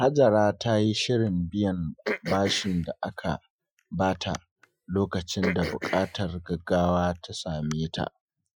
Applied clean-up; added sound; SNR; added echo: classical method Wiener filter.